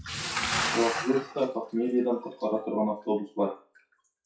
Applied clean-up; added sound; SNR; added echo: classical method WPE with log-MMSE.